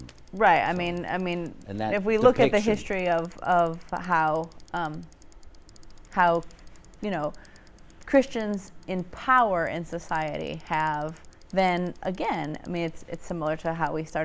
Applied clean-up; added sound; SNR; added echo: none; Bicycle; 20 dB; none.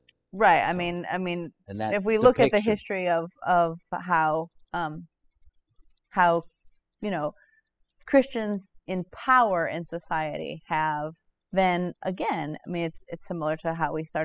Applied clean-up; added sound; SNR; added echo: classical method spectral subtraction.